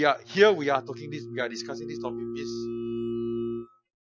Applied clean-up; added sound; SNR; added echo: classical method Wiener filter.